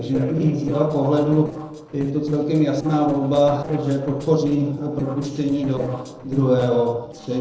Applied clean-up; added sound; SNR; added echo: neural separator model SepFormer DNS4.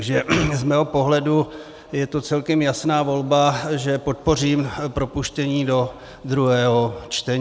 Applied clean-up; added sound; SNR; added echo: none; none; none; none.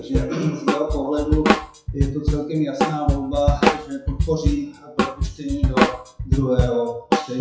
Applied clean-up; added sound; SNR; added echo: classical method WPE with log-MMSE.